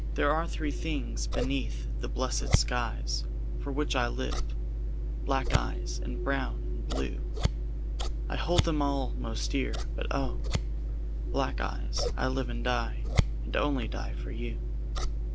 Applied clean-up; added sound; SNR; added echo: none; Scissors; -4 dB; none.